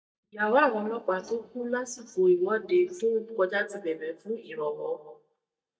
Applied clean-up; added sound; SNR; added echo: neural mask model DeepFilterNet 3.